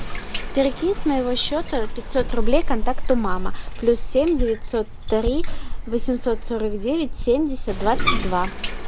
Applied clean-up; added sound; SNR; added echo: none; Bathtub (filling or washing); -1 dB; none.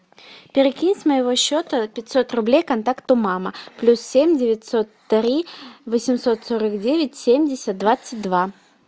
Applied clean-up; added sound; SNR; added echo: none; none; none; none.